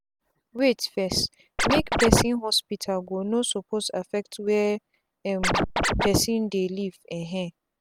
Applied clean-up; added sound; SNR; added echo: none; Scratching (performance technique); -3 dB; none.